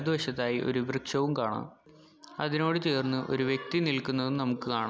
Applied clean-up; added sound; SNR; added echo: none; none; none; none.